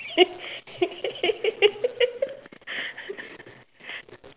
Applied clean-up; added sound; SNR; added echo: none; none; none; none.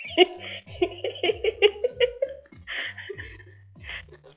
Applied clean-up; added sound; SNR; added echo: classical method log-MMSE.